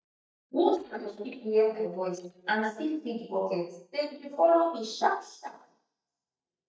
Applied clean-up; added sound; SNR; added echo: neural mask model DeepFilterNet 3.